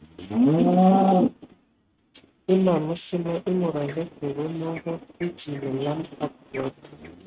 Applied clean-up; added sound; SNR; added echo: neural mask model RNNoise.